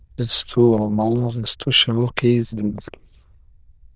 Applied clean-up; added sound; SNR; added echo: neural diffusion model UNIVERSE++.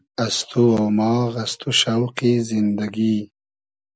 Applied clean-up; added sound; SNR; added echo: none; none; none; none.